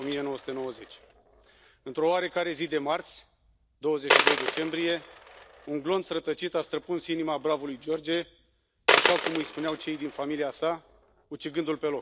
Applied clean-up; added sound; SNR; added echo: none; Coin (dropping); 0 dB; none.